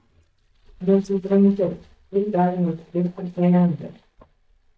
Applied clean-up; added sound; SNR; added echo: neural mask model DeepFilterNet 3.